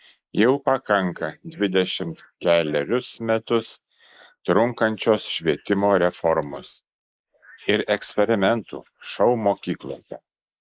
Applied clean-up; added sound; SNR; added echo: neural mask model Resemble Enhance denoiser.